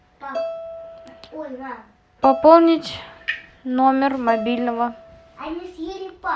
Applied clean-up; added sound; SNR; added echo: none; Bowed string instrument; 12 dB; none.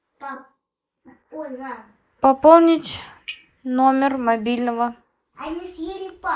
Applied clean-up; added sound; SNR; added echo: neural mask model Resemble Enhance denoiser.